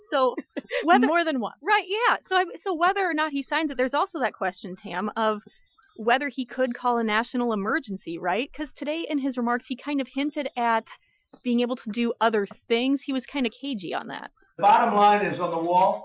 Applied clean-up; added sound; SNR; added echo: classical method Wiener filter.